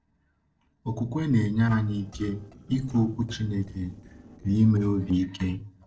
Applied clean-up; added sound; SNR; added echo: neural separator model SepFormer DNS4.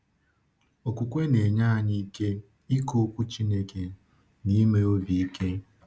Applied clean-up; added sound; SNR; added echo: none; none; none; none.